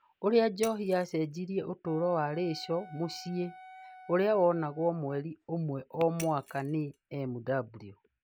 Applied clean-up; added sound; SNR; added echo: none; Shatter + Wind instrument, woodwind instrument; 19 dB; none.